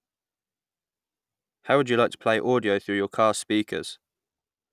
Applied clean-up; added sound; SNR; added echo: none; none; none; none.